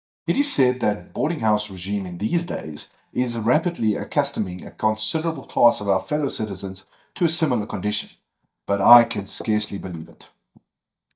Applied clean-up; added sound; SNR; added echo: neural mask model DeepFilterNet 3.